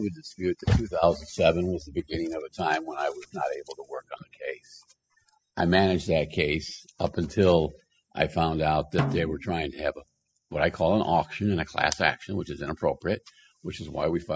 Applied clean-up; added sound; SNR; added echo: classical method spectral subtraction.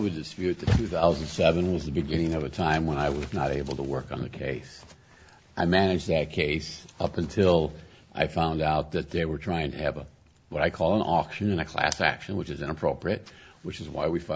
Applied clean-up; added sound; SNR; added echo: none; none; none; none.